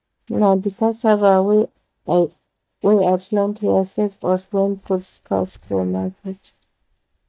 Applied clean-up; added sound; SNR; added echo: neural mask model DeepFilterNet 3.